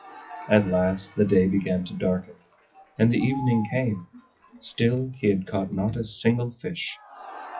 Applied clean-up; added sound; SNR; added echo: classical method WPE with log-MMSE.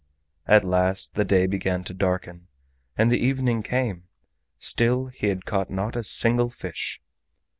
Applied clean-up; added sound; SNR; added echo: none; none; none; none.